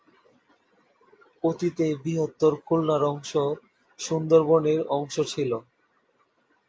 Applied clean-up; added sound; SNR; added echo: none; none; none; none.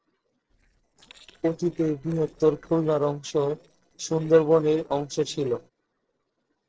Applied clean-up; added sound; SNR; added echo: neural separator model SepFormer DNS4.